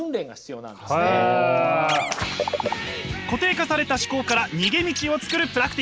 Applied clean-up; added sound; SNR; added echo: none; none; none; none.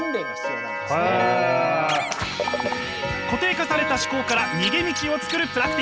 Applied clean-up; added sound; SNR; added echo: none; Clock; 5 dB; none.